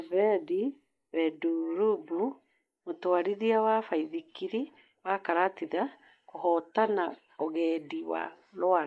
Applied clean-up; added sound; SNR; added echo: neural mask model Resemble Enhance denoiser.